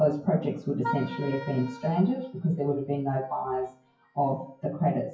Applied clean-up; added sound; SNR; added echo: classical method WPE with log-MMSE.